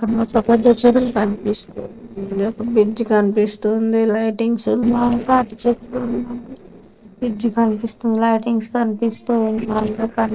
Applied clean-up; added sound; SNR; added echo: neural separator model SepFormer DNS4.